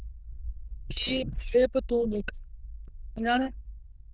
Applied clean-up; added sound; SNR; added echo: neural diffusion model UNIVERSE++.